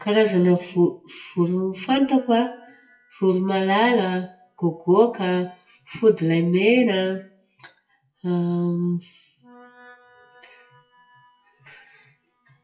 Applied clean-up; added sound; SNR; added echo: classical method WPE with log-MMSE.